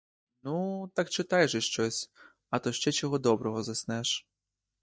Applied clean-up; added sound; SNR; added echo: neural mask model DeepFilterNet 3.